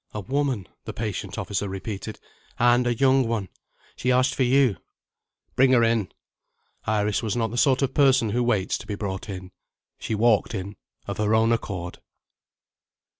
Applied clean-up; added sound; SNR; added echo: none; none; none; none.